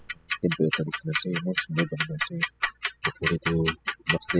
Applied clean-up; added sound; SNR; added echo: classical method spectral subtraction.